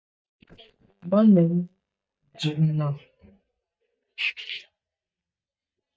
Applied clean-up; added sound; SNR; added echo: neural mask model DeepFilterNet 3.